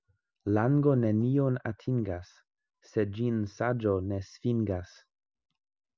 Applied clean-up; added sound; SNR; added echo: none; none; none; none.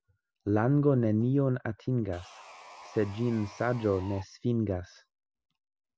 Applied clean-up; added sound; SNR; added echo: none; Sawing; 18 dB; none.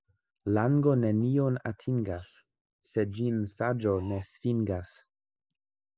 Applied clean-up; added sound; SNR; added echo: neural mask model Resemble Enhance denoiser.